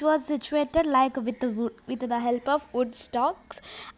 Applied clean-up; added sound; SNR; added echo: none; none; none; none.